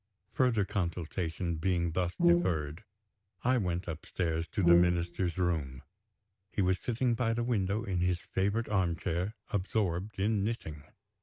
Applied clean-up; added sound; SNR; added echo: none; Brass instrument; -2 dB; none.